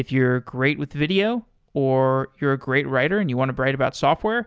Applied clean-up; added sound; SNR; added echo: none; none; none; none.